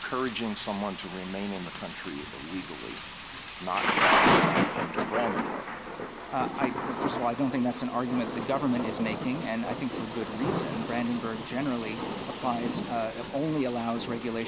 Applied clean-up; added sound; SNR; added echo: none; Thunder / Rain; -1 dB; none.